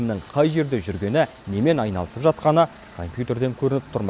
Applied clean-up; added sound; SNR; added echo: none; none; none; none.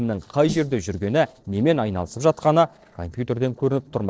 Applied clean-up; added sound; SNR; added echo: neural separator model SepFormer DNS4.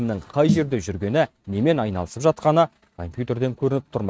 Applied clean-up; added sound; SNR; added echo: neural mask model RNNoise.